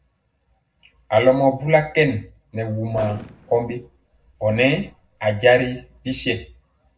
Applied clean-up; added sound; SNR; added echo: neural separator model SepFormer DNS4.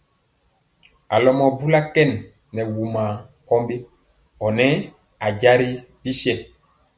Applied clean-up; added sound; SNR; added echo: none; none; none; none.